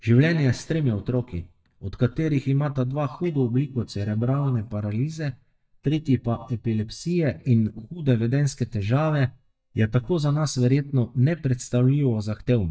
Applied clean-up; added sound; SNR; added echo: neural mask model DeepFilterNet 3.